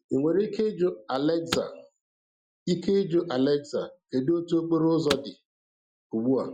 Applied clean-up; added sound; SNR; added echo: classical method Wiener filter.